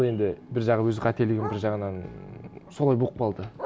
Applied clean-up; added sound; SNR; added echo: none; Bark; 18 dB; none.